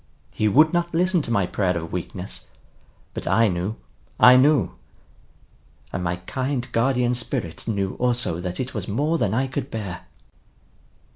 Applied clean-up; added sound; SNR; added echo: none; none; none; none.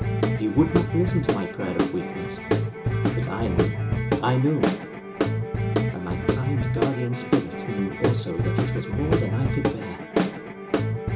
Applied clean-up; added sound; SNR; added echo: none; Guitar / Drum; -3 dB; reverberation time 0.2 s.